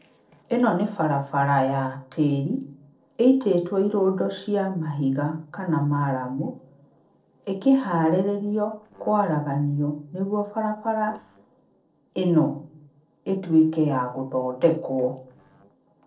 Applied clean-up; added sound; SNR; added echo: neural separator model SepFormer DNS4.